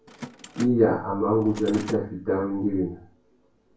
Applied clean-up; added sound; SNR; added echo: none; Mechanisms; 17 dB; reverberation time 0.3 s.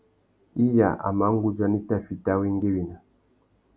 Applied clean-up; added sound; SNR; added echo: none; none; none; none.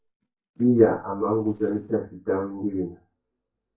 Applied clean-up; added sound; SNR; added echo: neural mask model DeepFilterNet 3.